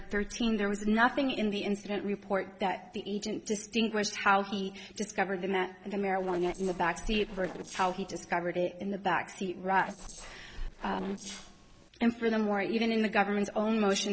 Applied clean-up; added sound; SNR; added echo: neural separator model SepFormer DNS4.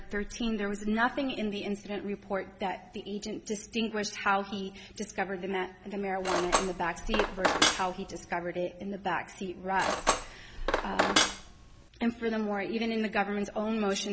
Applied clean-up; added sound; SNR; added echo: none; Cutlery, silverware; -2 dB; none.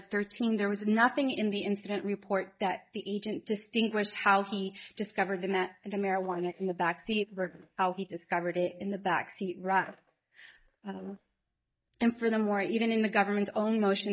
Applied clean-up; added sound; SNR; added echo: neural mask model DeepFilterNet 3.